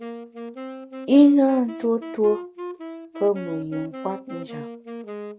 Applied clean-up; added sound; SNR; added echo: none; Wind instrument, woodwind instrument; 13 dB; none.